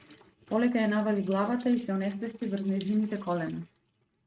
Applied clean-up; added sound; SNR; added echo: neural mask model RNNoise.